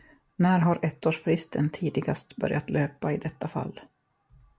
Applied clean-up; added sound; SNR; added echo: none; none; none; none.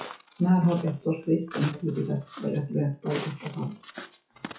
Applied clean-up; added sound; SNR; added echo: classical method WPE with log-MMSE.